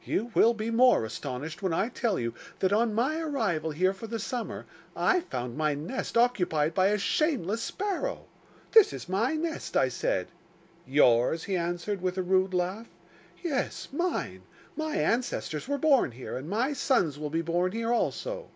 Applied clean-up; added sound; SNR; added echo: none; none; none; none.